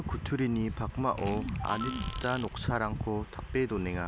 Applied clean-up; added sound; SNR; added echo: none; Fart; 16 dB; none.